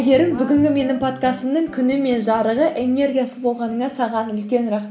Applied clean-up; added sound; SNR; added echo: none; none; none; none.